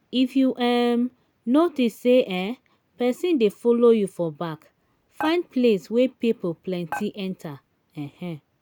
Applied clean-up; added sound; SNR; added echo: none; Dishes, pots, and pans; 15 dB; none.